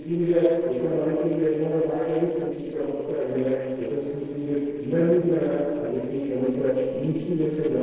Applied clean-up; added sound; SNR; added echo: neural separator model SepFormer DNS4.